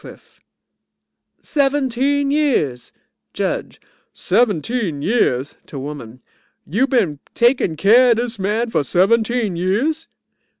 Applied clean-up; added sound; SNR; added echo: none; none; none; none.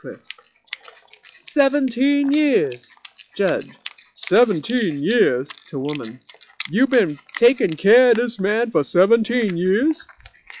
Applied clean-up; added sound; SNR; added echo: classical method log-MMSE.